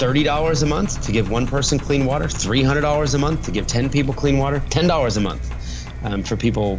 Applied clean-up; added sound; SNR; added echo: none; Engine; 7 dB; none.